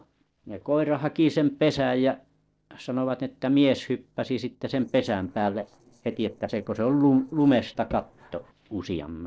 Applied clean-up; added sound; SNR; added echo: neural separator model SepFormer DNS4.